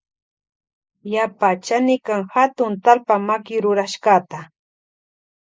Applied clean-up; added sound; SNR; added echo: neural mask model Resemble Enhance denoiser.